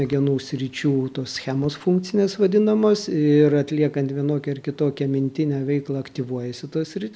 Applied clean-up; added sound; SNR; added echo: none; none; none; none.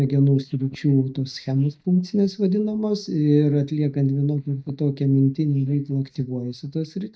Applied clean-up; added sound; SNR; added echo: neural mask model DeepFilterNet 3.